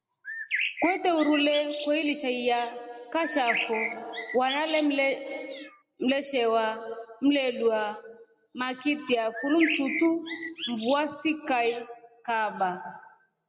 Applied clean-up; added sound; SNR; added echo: none; Bird; 7 dB; none.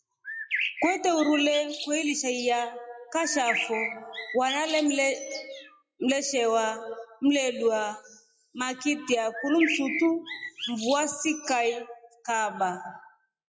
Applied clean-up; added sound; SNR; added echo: classical method log-MMSE.